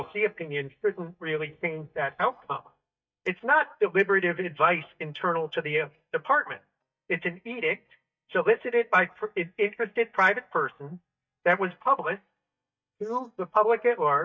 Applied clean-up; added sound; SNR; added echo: neural mask model DeepFilterNet 3.